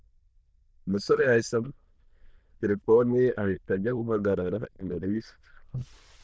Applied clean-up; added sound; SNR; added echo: neural diffusion model UNIVERSE++.